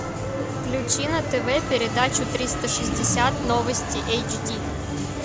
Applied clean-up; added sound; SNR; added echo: none; none; none; none.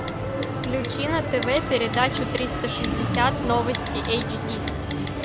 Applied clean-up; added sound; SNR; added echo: none; Typing; 16 dB; none.